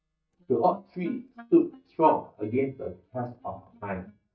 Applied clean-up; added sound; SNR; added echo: neural mask model DeepFilterNet 3.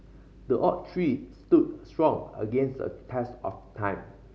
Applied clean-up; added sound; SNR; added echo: none; none; none; none.